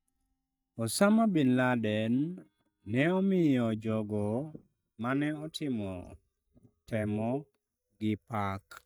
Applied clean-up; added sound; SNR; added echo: neural mask model DeepFilterNet 3.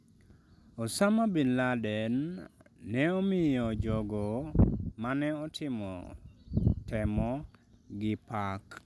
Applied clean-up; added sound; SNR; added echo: none; none; none; none.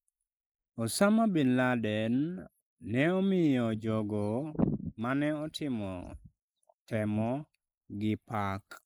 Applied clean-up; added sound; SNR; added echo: neural mask model Resemble Enhance denoiser.